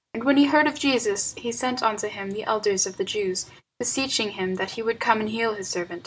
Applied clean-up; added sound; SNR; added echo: none; none; none; none.